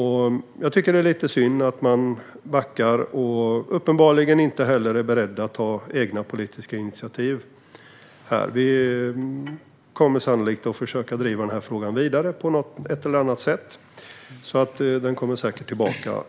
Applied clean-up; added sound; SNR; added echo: none; none; none; none.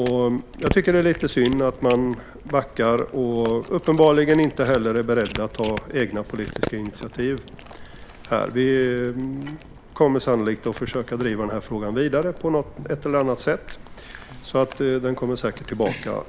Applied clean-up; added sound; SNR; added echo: none; Cat; 14 dB; none.